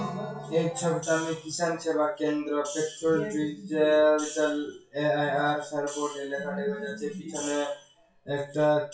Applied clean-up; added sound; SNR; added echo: classical method WPE with log-MMSE.